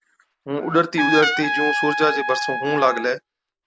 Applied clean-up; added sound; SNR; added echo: none; Trumpet; 3 dB; none.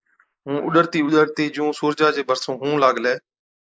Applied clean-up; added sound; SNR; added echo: neural mask model Resemble Enhance denoiser.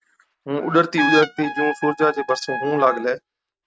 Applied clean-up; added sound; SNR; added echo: neural mask model RNNoise.